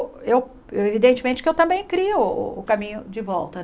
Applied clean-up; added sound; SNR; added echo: none; none; none; none.